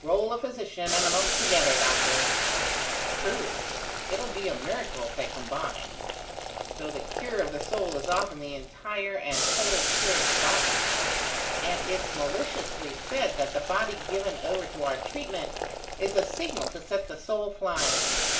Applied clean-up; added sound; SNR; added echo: none; Boiling; -2 dB; reverberation time 0.4 s.